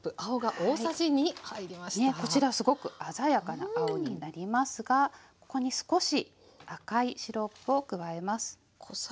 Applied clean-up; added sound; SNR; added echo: none; none; none; none.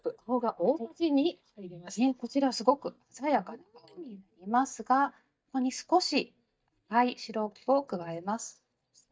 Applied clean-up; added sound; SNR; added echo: neural mask model DeepFilterNet 3.